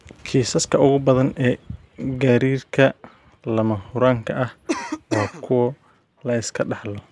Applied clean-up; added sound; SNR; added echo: none; Cough; 7 dB; none.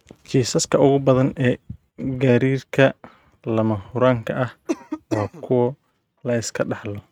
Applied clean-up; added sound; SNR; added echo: neural mask model RNNoise.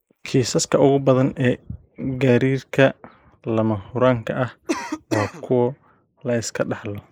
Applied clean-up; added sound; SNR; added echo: neural mask model Resemble Enhance denoiser.